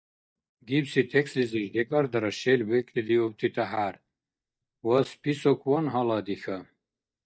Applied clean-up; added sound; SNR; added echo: neural mask model DeepFilterNet 3.